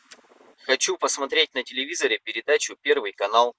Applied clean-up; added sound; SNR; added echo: none; none; none; none.